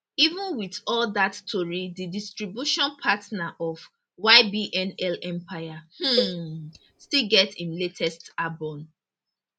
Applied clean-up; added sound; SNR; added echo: none; Cowbell; 7 dB; none.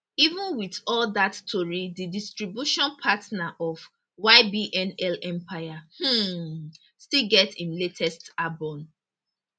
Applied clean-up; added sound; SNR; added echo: none; none; none; none.